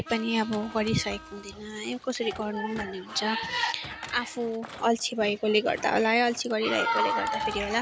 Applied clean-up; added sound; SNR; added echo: none; Vehicle horn, car horn, honking + Thump, thud; 18 dB; none.